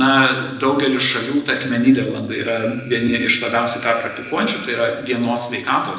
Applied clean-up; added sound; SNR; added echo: neural separator model SepFormer DNS4.